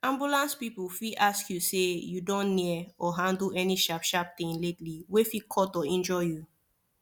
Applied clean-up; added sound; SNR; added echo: none; none; none; none.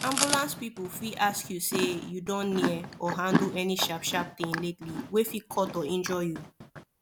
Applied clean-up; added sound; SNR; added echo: none; Chewing, mastication; 4 dB; none.